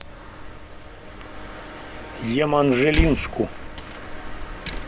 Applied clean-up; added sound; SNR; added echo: none; Slam; 5 dB; none.